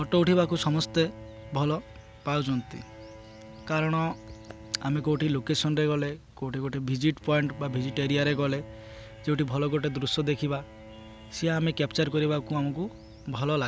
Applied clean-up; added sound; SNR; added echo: none; Bowed string instrument; 18 dB; none.